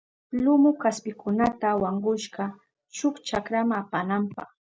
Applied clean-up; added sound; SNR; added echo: none; none; none; none.